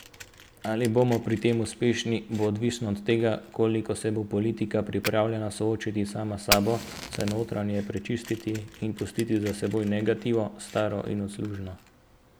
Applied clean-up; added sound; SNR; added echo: none; Fire; 13 dB; none.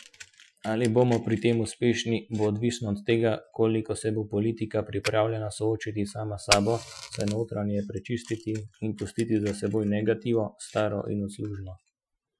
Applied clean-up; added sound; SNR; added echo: classical method Wiener filter.